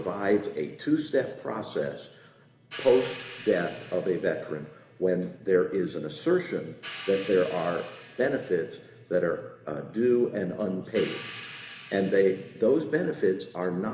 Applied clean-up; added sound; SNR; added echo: none; Hi-hat; 19 dB; reverberation time 1.4 s.